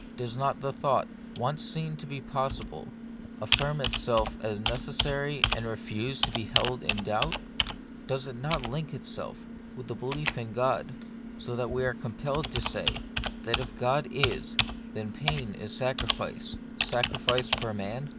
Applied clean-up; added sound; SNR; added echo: none; Computer keyboard; 2 dB; none.